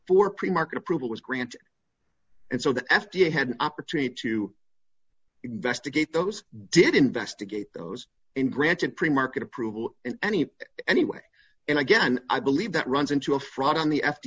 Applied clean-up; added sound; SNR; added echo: none; none; none; none.